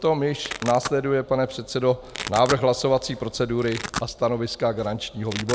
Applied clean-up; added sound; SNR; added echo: none; Domestic sounds, home sounds; 13 dB; none.